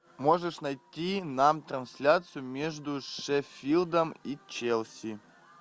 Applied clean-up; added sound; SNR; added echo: none; none; none; none.